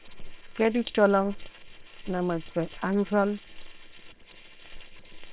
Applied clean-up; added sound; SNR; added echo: neural separator model SepFormer WHAM!.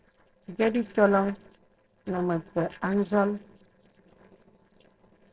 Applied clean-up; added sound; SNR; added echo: neural separator model SepFormer DNS4.